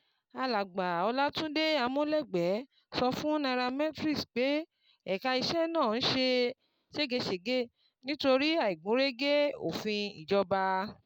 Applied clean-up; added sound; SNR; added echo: none; none; none; none.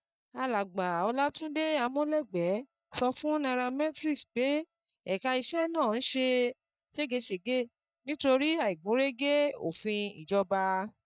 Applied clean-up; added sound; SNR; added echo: neural mask model DeepFilterNet 3.